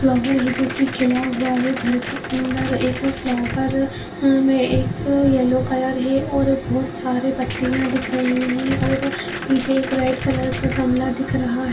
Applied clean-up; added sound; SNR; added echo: none; Applause; 10 dB; reverberation time 0.2 s.